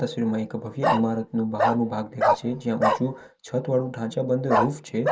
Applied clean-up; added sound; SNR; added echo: neural mask model Resemble Enhance denoiser.